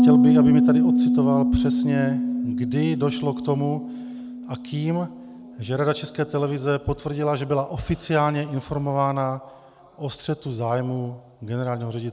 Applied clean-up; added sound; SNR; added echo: none; Piano; -1 dB; none.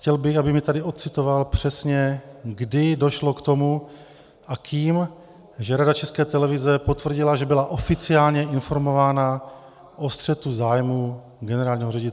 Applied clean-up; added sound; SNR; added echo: none; none; none; none.